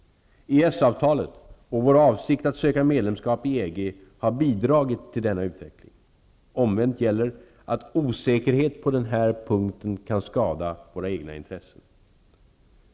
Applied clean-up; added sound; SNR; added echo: none; none; none; none.